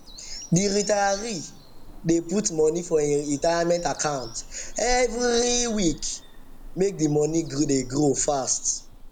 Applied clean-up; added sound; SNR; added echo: none; Bird vocalization, bird call, bird song; 13 dB; none.